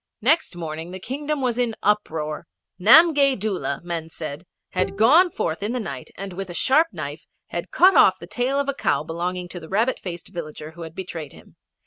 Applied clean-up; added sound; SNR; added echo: none; Bowed string instrument; 11 dB; none.